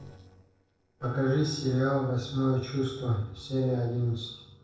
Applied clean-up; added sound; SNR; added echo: neural separator model SepFormer DNS4.